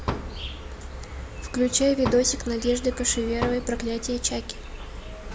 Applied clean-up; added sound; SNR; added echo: none; Fireworks + Insect; 7 dB; none.